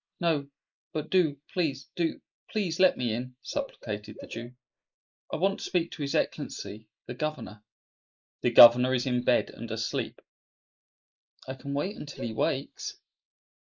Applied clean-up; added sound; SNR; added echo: neural mask model Resemble Enhance denoiser.